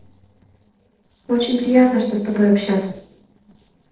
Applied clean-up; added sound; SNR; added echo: neural separator model SepFormer DNS4.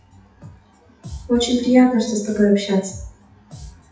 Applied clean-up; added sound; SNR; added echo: classical method WPE with log-MMSE.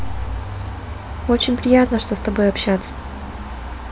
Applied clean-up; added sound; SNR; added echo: none; none; none; none.